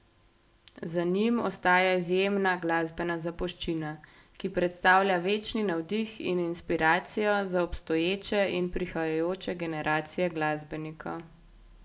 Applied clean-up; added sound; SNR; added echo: none; none; none; none.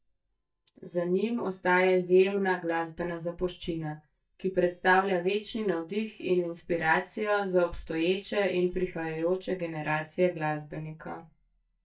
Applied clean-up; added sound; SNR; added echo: neural mask model DeepFilterNet 3.